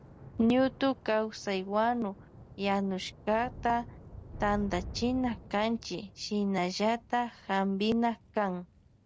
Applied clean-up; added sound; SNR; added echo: none; Thunder / Rain; 17 dB; none.